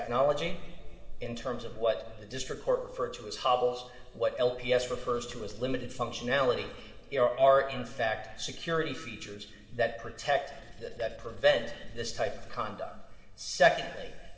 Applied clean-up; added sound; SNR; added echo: none; Writing; 20 dB; reverberation time 2.5 s.